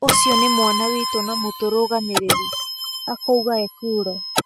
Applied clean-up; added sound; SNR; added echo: classical method spectral subtraction.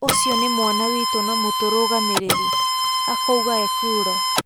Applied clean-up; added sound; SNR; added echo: none; Printer; -4 dB; none.